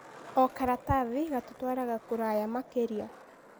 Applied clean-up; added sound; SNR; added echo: none; Skateboard; 19 dB; none.